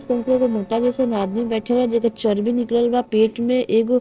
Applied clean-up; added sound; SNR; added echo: neural separator model SepFormer DNS4.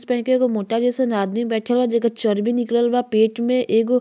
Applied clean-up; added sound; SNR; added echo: none; none; none; none.